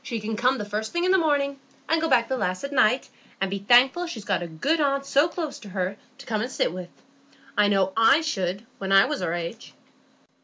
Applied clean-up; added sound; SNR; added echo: none; none; none; none.